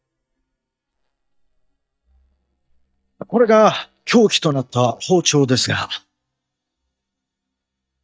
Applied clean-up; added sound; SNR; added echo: neural mask model DeepFilterNet 3.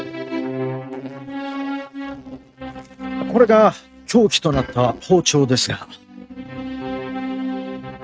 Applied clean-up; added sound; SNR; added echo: neural mask model RNNoise.